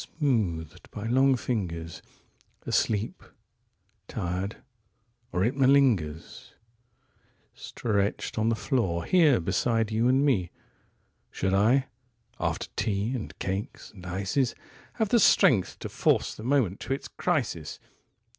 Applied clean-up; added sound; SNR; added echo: none; none; none; none.